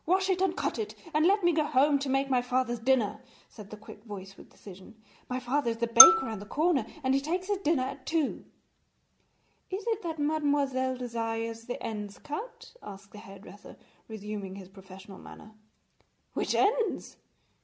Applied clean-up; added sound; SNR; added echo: none; Marimba, xylophone; -3 dB; none.